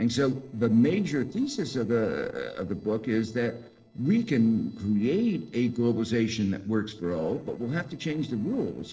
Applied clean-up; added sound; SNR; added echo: neural separator model SepFormer DNS4.